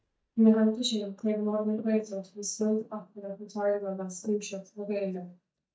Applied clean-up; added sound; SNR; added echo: neural mask model DeepFilterNet 3.